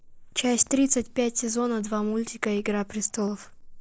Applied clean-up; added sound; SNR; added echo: neural mask model Resemble Enhance denoiser.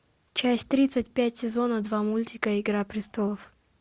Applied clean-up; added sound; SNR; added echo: none; none; none; none.